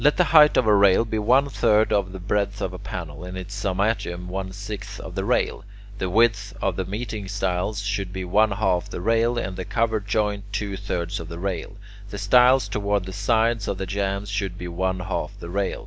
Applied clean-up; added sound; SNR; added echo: none; none; none; none.